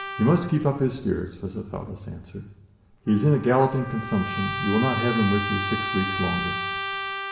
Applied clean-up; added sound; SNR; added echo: none; Trumpet; 7 dB; reverberation time 1.0 s.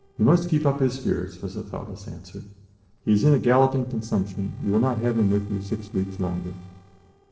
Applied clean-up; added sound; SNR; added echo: neural separator model SepFormer DNS4.